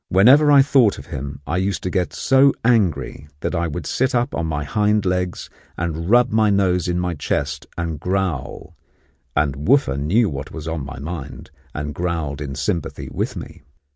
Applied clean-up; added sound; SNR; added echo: none; none; none; none.